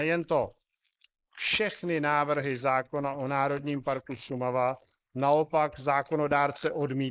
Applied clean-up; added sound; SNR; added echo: neural mask model Resemble Enhance denoiser.